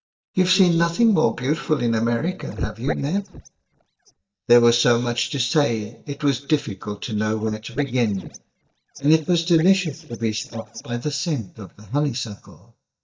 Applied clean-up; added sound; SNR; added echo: neural mask model DeepFilterNet 3.